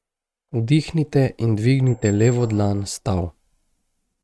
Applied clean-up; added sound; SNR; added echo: neural mask model RNNoise.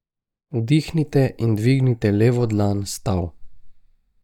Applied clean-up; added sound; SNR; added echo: neural mask model DeepFilterNet 3.